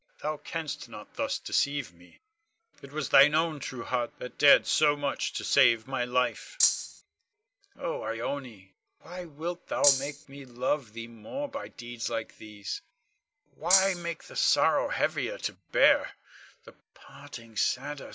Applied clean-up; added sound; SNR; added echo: none; Rattle (instrument); -3 dB; none.